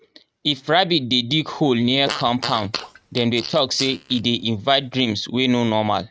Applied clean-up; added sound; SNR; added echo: neural mask model RNNoise.